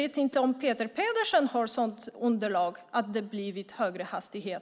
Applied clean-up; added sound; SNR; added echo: none; none; none; none.